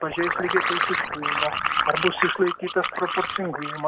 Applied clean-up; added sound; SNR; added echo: none; Liquid; -2 dB; none.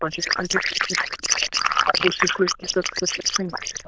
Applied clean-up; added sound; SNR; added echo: neural diffusion model UNIVERSE++.